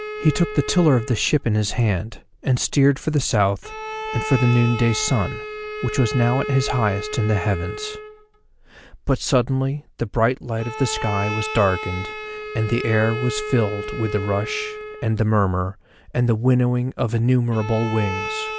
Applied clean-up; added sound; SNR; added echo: none; Bowed string instrument; 10 dB; none.